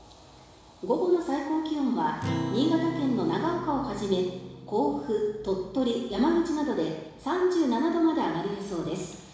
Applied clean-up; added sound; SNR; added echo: none; Acoustic guitar; 12 dB; reverberation time 1.0 s.